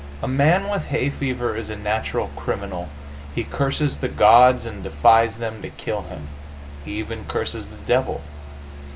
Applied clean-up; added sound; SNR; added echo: none; Musical instrument; 13 dB; none.